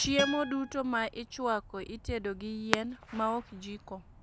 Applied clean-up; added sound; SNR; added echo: none; Fireworks + Acoustic guitar; 7 dB; none.